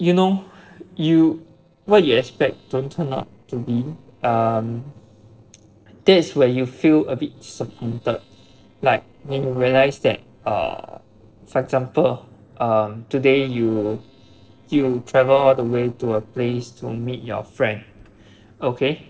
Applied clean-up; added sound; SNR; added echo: neural separator model SepFormer DNS4.